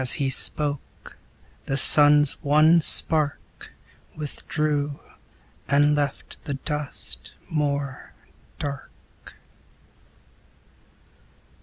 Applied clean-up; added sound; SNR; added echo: none; none; none; none.